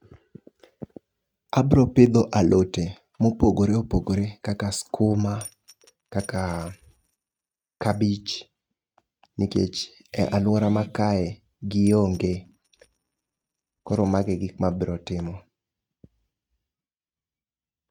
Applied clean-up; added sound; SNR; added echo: neural mask model RNNoise.